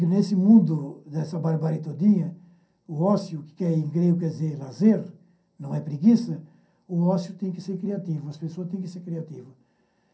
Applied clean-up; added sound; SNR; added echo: none; none; none; reverberation time 0.3 s.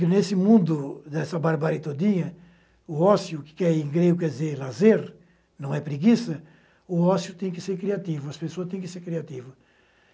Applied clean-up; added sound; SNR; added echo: none; none; none; none.